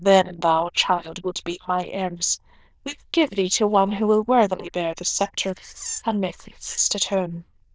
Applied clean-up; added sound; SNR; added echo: neural diffusion model UNIVERSE++.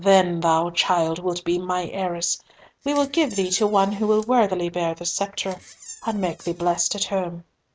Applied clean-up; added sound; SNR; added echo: neural mask model RNNoise.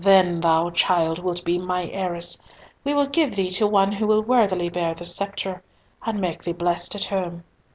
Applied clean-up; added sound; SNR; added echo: none; none; none; none.